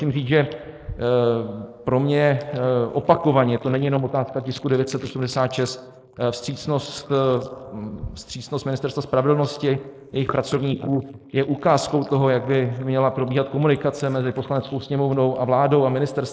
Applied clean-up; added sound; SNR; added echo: neural mask model Resemble Enhance denoiser.